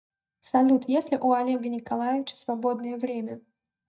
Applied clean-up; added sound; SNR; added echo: neural mask model DeepFilterNet 3.